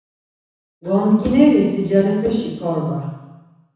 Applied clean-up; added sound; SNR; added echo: none; none; none; reverberation time 1.1 s.